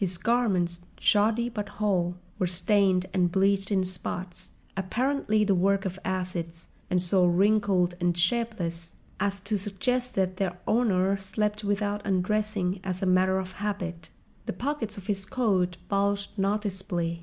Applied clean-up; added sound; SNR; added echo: none; none; none; none.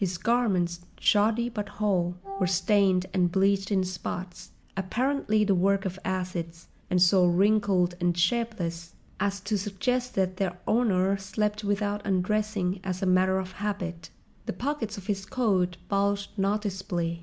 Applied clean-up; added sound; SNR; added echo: none; Wind instrument, woodwind instrument; 13 dB; none.